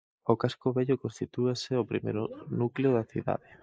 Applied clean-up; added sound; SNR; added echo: neural mask model Resemble Enhance denoiser.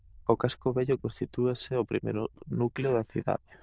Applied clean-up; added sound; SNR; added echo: neural diffusion model UNIVERSE++.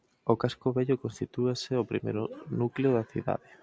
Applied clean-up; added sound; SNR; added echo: none; none; none; none.